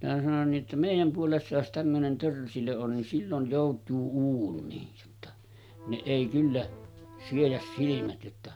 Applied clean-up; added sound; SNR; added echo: none; Accordion; 15 dB; none.